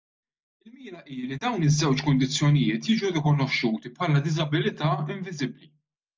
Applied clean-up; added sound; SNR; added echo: none; none; none; none.